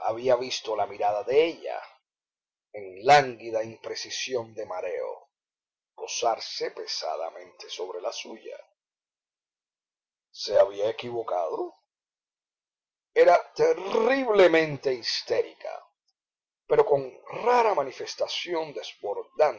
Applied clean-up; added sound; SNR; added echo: none; none; none; none.